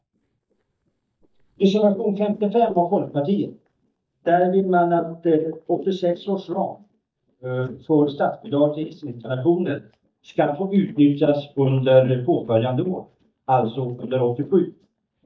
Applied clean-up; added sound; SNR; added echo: neural mask model DeepFilterNet 3.